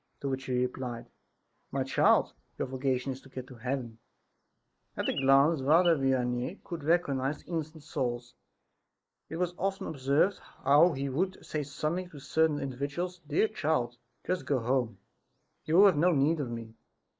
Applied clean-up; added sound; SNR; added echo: neural mask model Resemble Enhance denoiser.